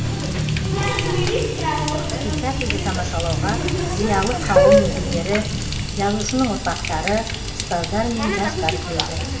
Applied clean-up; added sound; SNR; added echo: none; Water tap, faucet; -4 dB; reverberation time 2.3 s.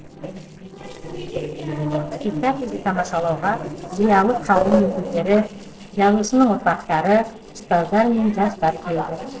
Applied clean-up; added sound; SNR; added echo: neural separator model SepFormer DNS4.